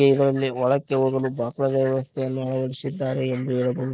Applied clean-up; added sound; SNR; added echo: neural mask model Resemble Enhance denoiser.